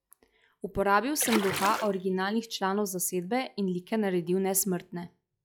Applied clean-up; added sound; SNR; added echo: classical method log-MMSE.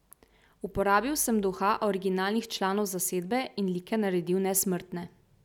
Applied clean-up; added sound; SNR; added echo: none; none; none; none.